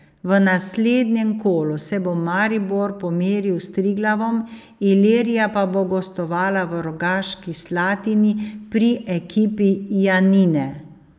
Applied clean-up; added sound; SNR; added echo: none; none; none; none.